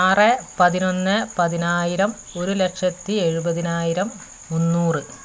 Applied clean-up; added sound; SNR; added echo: none; none; none; none.